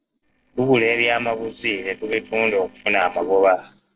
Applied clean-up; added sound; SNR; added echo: neural separator model SepFormer DNS4.